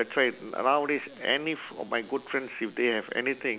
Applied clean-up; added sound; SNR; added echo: none; none; none; none.